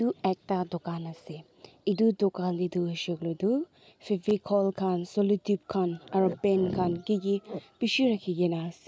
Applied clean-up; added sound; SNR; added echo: none; none; none; none.